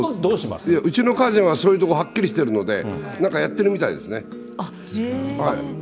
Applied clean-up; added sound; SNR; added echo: none; Acoustic guitar; 14 dB; none.